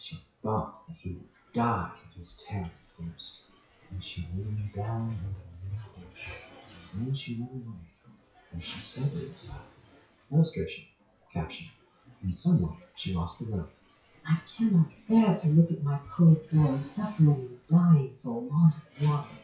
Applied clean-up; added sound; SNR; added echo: classical method WPE with log-MMSE.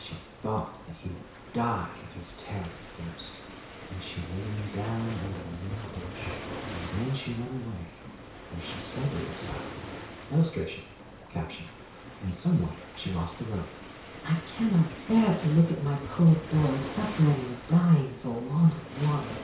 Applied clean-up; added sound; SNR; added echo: none; Waves, surf; 12 dB; reverberation time 0.6 s.